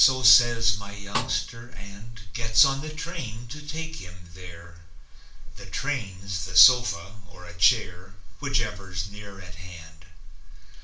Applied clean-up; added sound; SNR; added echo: none; Snare drum; 9 dB; reverberation time 0.4 s.